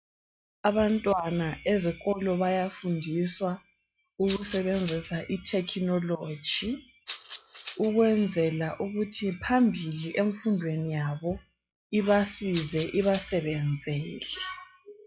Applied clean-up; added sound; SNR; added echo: classical method log-MMSE.